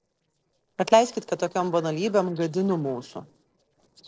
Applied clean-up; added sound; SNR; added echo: neural separator model SepFormer DNS4.